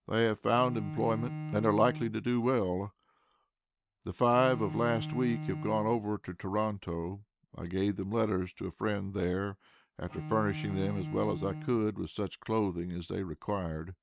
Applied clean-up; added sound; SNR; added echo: neural mask model RNNoise.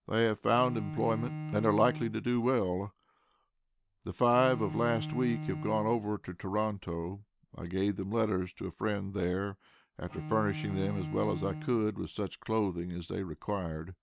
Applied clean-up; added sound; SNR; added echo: none; Bowed string instrument; 10 dB; none.